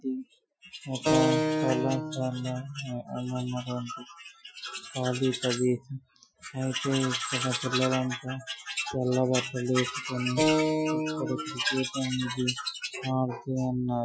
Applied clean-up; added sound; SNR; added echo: classical method Wiener filter.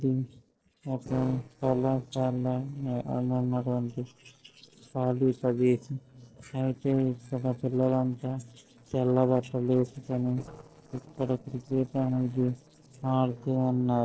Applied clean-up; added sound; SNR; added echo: neural separator model SepFormer DNS4.